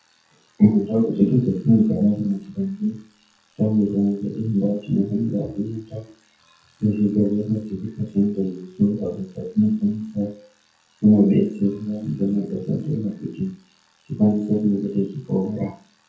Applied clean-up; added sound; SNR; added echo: classical method WPE with log-MMSE.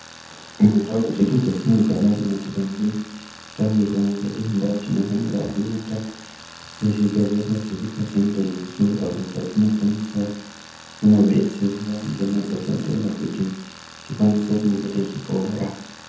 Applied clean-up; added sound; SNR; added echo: none; Tools; 19 dB; reverberation time 0.8 s.